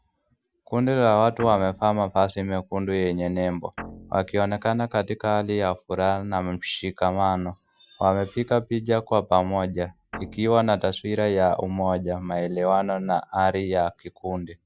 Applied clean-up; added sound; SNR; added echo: none; Guitar; 17 dB; none.